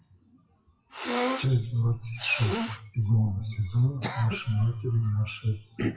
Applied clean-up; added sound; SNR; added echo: classical method WPE with log-MMSE.